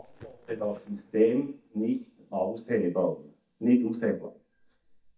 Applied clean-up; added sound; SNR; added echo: neural mask model DeepFilterNet 3.